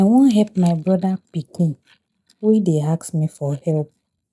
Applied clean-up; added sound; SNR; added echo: neural mask model DeepFilterNet 3.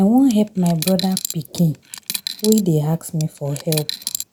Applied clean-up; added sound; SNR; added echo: none; Coin (dropping); 10 dB; none.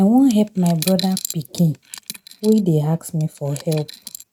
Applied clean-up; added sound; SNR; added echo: neural mask model RNNoise.